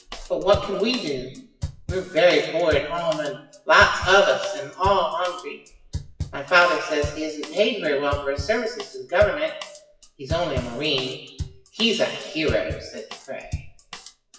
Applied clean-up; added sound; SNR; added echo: classical method WPE with log-MMSE.